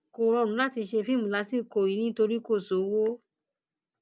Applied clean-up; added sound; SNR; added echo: none; none; none; none.